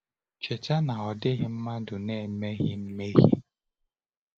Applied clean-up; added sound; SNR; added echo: neural mask model Resemble Enhance denoiser.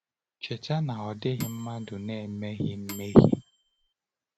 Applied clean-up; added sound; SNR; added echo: none; Microwave oven / Bell; 20 dB; none.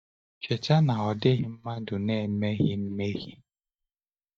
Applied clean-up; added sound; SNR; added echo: neural mask model DeepFilterNet 3.